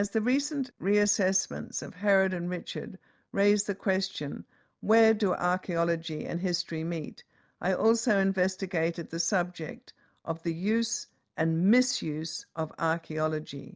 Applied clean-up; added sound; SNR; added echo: none; none; none; none.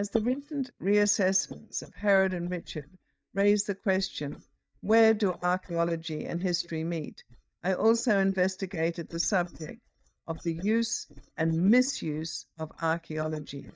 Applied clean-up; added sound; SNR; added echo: neural mask model DeepFilterNet 3.